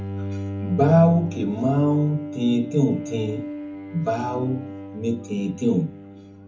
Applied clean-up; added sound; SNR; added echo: none; Bowed string instrument; 10 dB; reverberation time 0.3 s.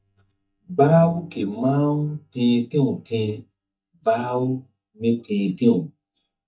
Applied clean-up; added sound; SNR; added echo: neural mask model DeepFilterNet 3.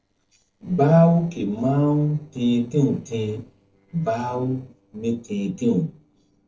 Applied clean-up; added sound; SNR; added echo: neural separator model SepFormer DNS4.